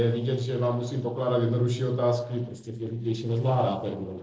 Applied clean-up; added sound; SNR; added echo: neural separator model SepFormer DNS4.